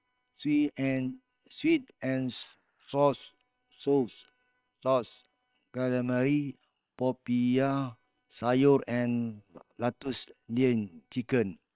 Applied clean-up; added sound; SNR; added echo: neural separator model SepFormer WHAM!.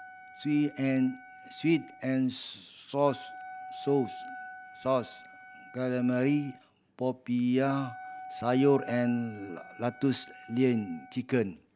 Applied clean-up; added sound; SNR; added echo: none; Wind instrument, woodwind instrument; 17 dB; none.